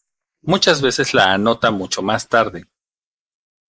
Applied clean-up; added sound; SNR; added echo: neural mask model Resemble Enhance denoiser.